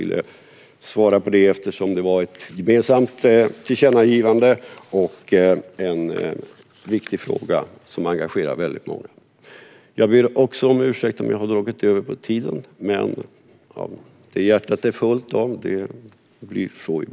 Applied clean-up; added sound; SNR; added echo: none; none; none; none.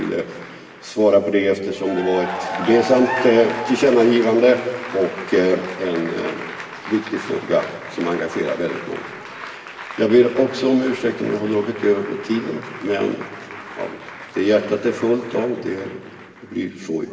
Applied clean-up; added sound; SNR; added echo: none; Applause / Cheering; 12 dB; reverberation time 2.1 s.